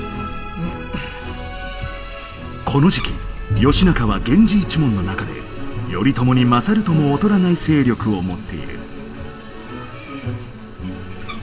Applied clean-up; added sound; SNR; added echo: none; Bathtub (filling or washing); 16 dB; reverberation time 0.6 s.